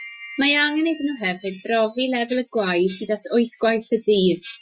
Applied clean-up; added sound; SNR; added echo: classical method Wiener filter.